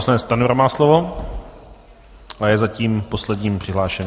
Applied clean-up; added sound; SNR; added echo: none; none; none; none.